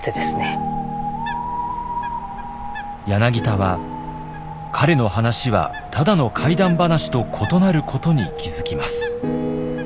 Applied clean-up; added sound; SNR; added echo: none; Wind + Bird; 15 dB; none.